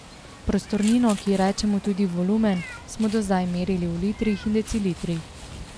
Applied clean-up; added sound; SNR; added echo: none; Meow; 15 dB; none.